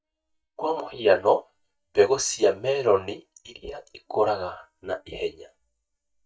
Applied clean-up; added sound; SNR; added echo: neural mask model DeepFilterNet 3.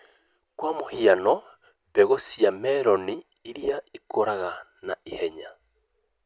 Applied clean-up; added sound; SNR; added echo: none; none; none; none.